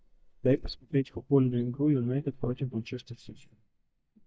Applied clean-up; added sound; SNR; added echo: neural mask model DeepFilterNet 3.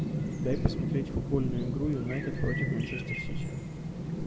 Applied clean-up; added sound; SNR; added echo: none; Chirp, tweet; -1 dB; none.